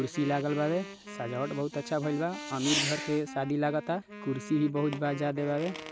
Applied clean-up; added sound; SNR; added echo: none; Fireworks + Wind instrument, woodwind instrument; 9 dB; none.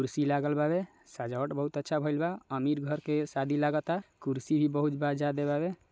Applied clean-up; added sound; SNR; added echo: none; none; none; none.